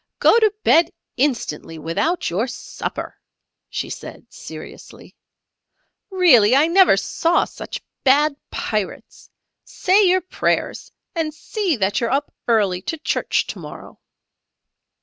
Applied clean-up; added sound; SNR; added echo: none; none; none; none.